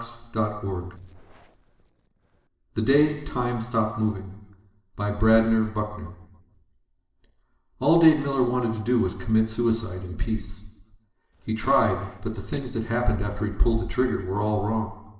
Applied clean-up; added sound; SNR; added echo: neural separator model SepFormer DNS4.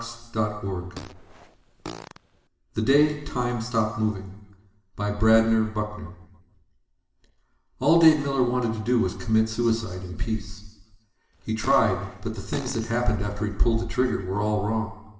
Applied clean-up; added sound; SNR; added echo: none; Fart; 18 dB; reverberation time 1.0 s.